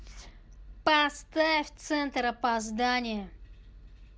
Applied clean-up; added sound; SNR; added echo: none; none; none; none.